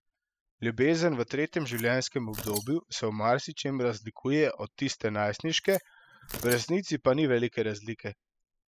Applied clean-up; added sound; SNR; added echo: classical method spectral subtraction.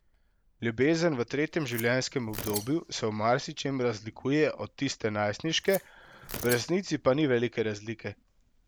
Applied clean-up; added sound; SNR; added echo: none; Tearing; 17 dB; none.